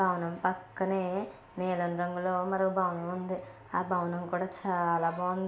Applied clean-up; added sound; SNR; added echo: none; none; none; none.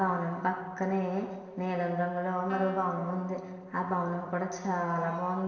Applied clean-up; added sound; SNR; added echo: neural separator model SepFormer DNS4.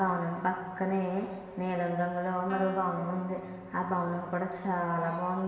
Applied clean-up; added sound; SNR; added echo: none; Wind instrument, woodwind instrument; 18 dB; reverberation time 2.1 s.